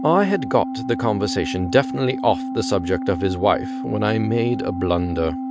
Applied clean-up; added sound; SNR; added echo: none; Organ; 6 dB; none.